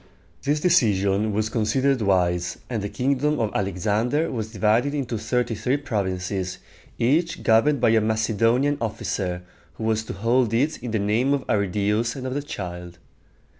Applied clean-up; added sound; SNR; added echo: none; none; none; none.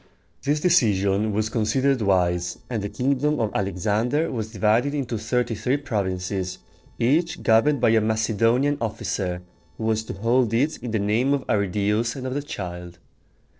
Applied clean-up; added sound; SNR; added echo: neural separator model SepFormer DNS4.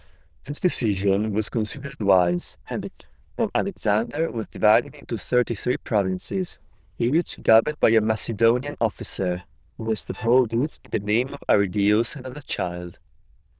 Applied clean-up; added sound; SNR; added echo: neural diffusion model UNIVERSE++.